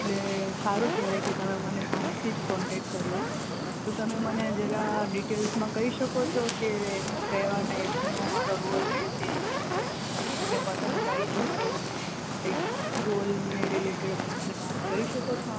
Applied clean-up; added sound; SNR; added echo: none; Fire; -1 dB; none.